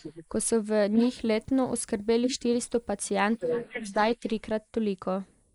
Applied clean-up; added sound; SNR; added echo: neural mask model Resemble Enhance denoiser.